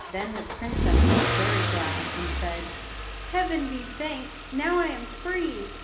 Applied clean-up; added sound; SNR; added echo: none; Engine starting / Accelerating, revving, vroom / Car; -4 dB; reverberation time 1.0 s.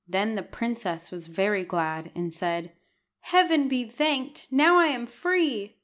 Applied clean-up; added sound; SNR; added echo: none; none; none; none.